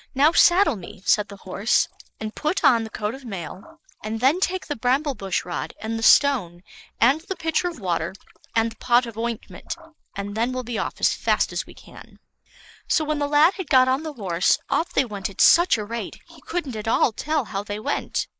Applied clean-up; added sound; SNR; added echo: neural mask model Resemble Enhance denoiser.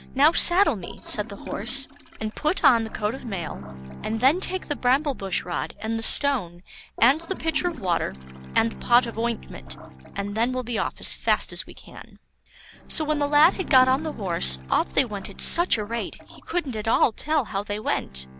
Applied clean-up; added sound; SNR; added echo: none; Bowed string instrument + Toilet flush / Gurgling; 16 dB; none.